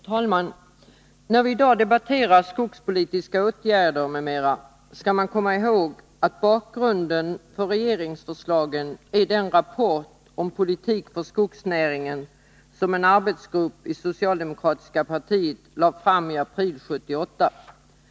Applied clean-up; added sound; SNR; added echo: none; none; none; none.